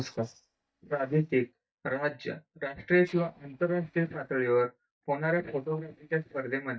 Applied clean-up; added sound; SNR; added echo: neural mask model DeepFilterNet 3.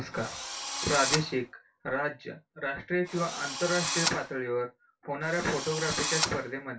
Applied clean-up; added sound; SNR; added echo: none; Drill; 2 dB; reverberation time 0.2 s.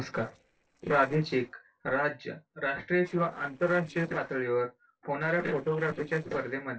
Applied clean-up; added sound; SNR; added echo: neural separator model SepFormer DNS4.